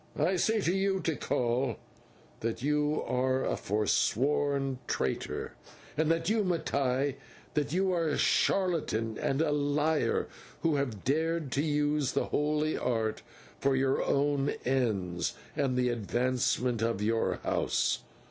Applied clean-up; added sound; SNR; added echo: none; none; none; none.